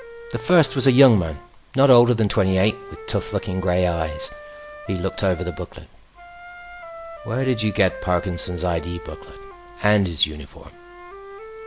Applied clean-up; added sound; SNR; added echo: none; Wind instrument, woodwind instrument; 16 dB; none.